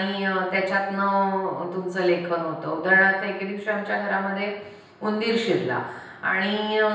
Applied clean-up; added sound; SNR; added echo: none; none; none; reverberation time 0.9 s.